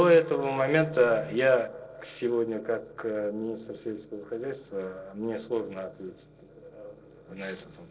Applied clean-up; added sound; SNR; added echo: neural separator model SepFormer DNS4.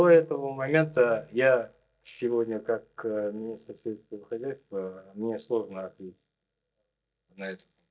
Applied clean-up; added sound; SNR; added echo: neural mask model DeepFilterNet 3.